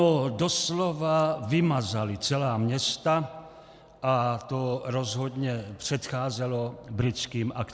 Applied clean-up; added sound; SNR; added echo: none; none; none; none.